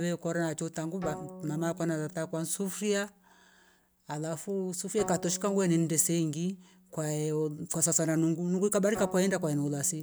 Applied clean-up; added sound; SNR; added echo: none; Bowed string instrument; 17 dB; none.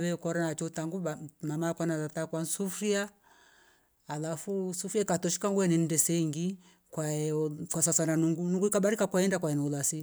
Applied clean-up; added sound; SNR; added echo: none; none; none; none.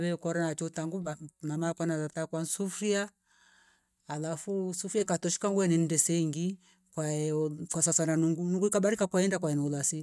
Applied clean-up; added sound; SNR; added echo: neural mask model DeepFilterNet 3.